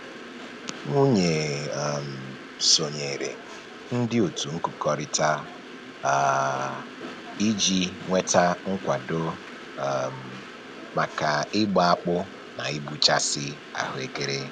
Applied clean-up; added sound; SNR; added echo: none; Train; 14 dB; none.